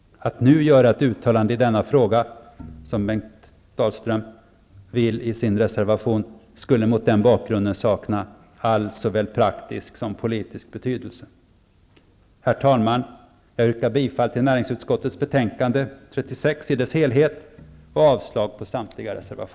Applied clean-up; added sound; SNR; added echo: none; none; none; none.